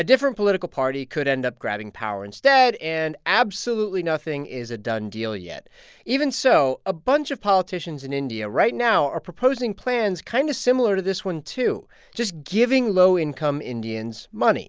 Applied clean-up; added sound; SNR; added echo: none; none; none; none.